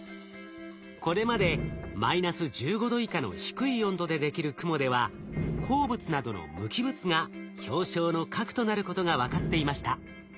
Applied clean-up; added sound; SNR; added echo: none; Slam; 10 dB; none.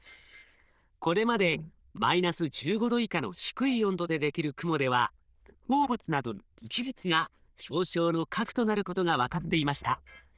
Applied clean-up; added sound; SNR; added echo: neural diffusion model UNIVERSE++.